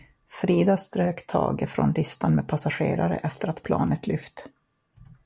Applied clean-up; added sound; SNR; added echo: none; none; none; none.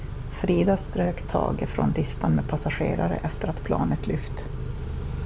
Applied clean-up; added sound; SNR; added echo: none; Idling / Accelerating, revving, vroom / Car; 6 dB; none.